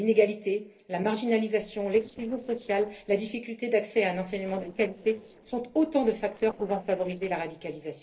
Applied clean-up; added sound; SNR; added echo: neural separator model SepFormer DNS4.